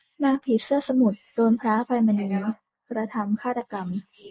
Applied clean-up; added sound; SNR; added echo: neural mask model Resemble Enhance denoiser.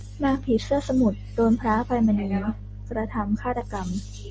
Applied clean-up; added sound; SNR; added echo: none; none; none; none.